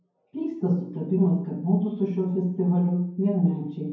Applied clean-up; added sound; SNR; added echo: none; none; none; reverberation time 0.9 s.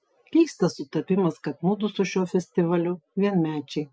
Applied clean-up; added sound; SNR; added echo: none; none; none; none.